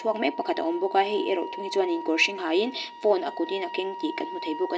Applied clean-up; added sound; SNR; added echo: none; Wind instrument, woodwind instrument; 11 dB; reverberation time 0.9 s.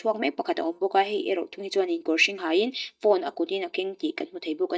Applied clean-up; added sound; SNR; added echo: neural mask model DeepFilterNet 3.